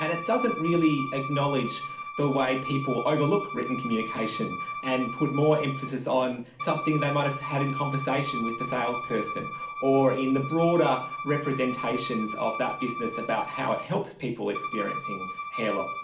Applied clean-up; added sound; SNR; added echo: none; Bowed string instrument; 8 dB; reverberation time 0.4 s.